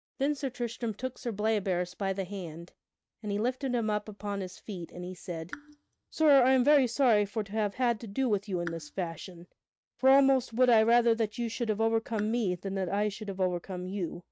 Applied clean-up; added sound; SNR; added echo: neural mask model RNNoise.